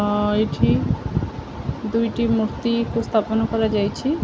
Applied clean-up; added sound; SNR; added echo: none; none; none; none.